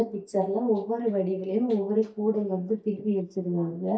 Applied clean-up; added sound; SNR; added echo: neural mask model DeepFilterNet 3.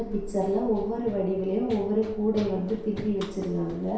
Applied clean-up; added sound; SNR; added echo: none; Run; 14 dB; reverberation time 0.7 s.